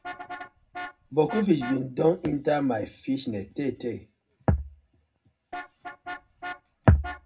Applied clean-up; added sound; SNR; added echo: none; Vehicle horn, car horn, honking; 15 dB; reverberation time 0.3 s.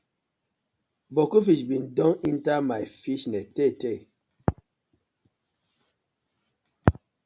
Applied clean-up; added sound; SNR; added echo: none; none; none; none.